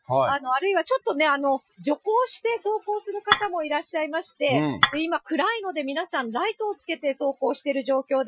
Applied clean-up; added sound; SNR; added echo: classical method Wiener filter.